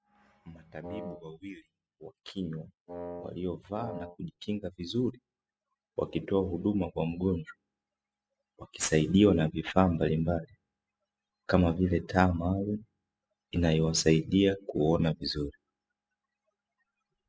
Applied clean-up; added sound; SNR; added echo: classical method spectral subtraction.